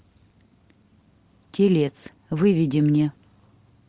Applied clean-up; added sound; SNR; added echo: none; none; none; none.